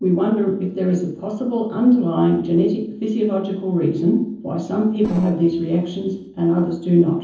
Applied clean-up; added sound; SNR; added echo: neural separator model SepFormer DNS4.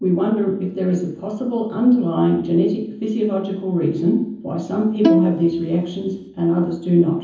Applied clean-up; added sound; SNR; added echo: none; Bowed string instrument; 2 dB; reverberation time 0.7 s.